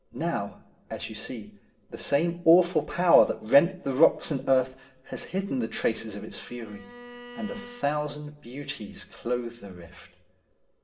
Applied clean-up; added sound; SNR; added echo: none; Bowed string instrument; 18 dB; reverberation time 0.7 s.